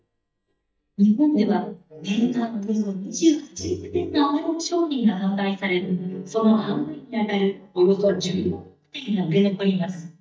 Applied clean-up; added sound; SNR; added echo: neural mask model DeepFilterNet 3.